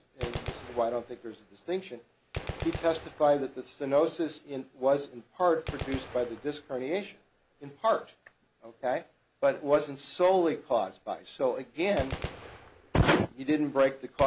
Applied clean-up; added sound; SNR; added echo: none; Gunshot, gunfire; 14 dB; none.